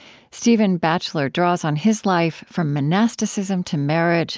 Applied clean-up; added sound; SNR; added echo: none; none; none; none.